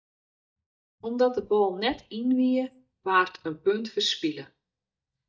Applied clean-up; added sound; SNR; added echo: neural mask model DeepFilterNet 3.